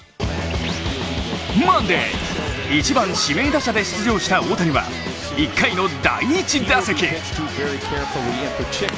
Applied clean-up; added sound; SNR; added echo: none; none; none; none.